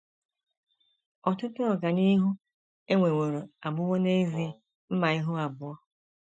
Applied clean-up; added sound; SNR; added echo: classical method Wiener filter.